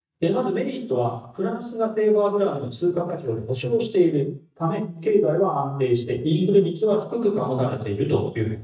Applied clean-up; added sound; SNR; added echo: neural mask model DeepFilterNet 3.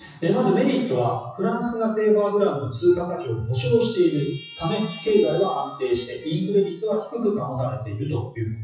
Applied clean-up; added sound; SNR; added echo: classical method WPE with log-MMSE.